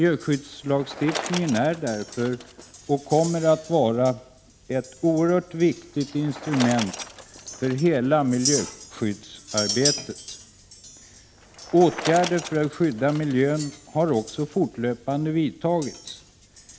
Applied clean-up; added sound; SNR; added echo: none; Chink, clink + Bicycle; 11 dB; none.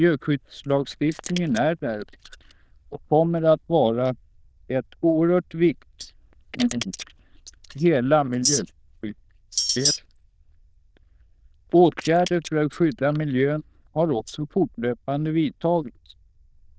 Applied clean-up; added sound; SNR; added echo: neural diffusion model UNIVERSE++.